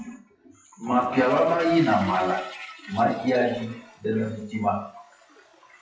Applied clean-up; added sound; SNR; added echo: classical method WPE with log-MMSE.